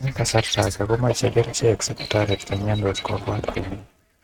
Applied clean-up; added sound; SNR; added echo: neural mask model RNNoise.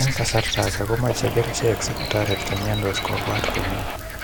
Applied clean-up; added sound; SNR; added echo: none; Bird + Frog; 3 dB; none.